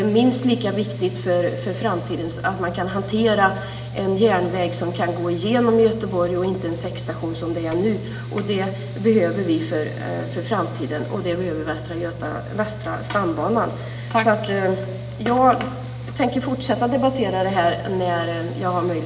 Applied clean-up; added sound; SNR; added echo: none; Mechanical fan; 9 dB; reverberation time 2.0 s.